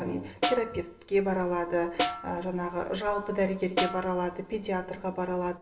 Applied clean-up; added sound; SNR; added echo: none; Snare drum; 4 dB; reverberation time 0.4 s.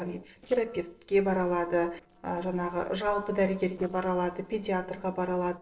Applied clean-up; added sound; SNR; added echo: neural separator model SepFormer DNS4.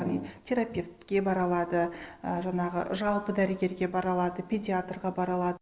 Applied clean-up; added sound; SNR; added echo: none; none; none; none.